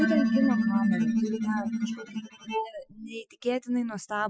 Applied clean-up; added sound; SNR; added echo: classical method Wiener filter.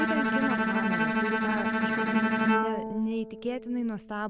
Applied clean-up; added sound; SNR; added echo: none; Bowed string instrument; -4 dB; none.